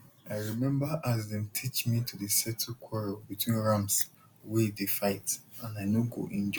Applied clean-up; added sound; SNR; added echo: none; none; none; none.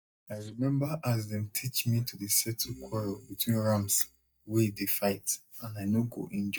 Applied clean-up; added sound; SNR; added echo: neural mask model DeepFilterNet 3.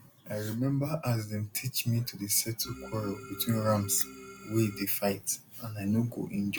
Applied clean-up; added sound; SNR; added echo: none; Organ; 14 dB; none.